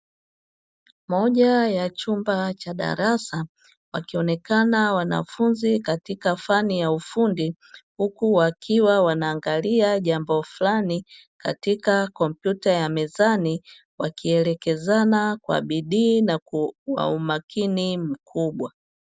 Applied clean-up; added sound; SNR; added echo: none; none; none; none.